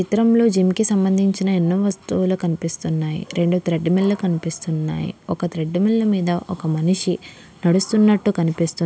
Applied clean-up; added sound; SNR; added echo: none; none; none; none.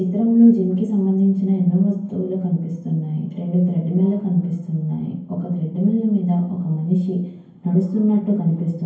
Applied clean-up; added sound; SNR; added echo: none; none; none; reverberation time 0.9 s.